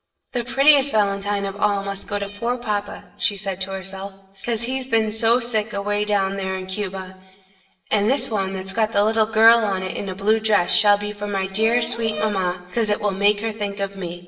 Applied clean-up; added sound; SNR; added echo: neural separator model SepFormer DNS4.